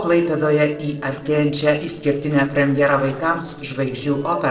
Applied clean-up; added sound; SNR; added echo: neural separator model SepFormer DNS4.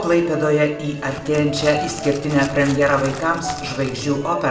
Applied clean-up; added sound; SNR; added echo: none; Crackle; 15 dB; reverberation time 0.7 s.